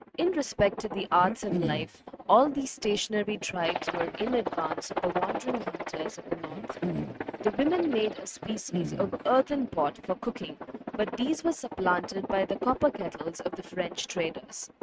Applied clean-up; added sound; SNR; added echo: neural mask model RNNoise.